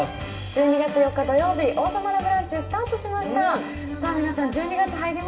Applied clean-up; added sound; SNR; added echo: none; none; none; reverberation time 1.5 s.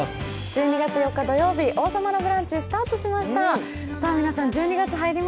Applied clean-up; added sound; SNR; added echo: none; none; none; none.